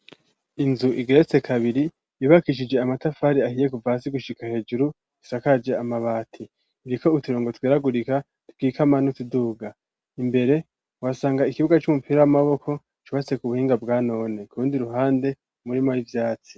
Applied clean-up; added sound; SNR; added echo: none; none; none; none.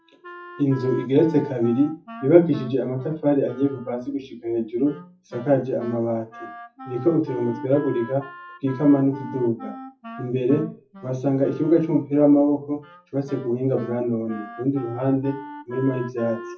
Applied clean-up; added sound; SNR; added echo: classical method WPE with log-MMSE.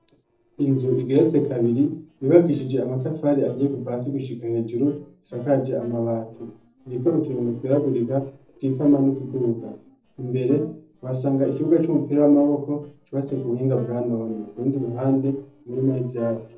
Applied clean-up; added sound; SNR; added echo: neural separator model SepFormer DNS4.